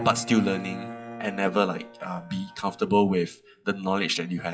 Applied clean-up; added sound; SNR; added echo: classical method WPE with log-MMSE.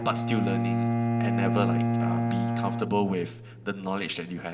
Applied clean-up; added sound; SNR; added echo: none; Bowed string instrument; -3 dB; reverberation time 0.9 s.